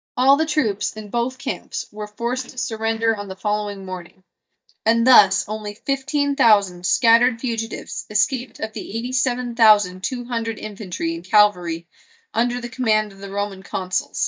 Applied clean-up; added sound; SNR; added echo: neural mask model DeepFilterNet 3.